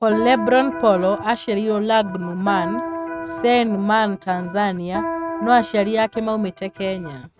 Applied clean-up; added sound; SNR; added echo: neural mask model RNNoise.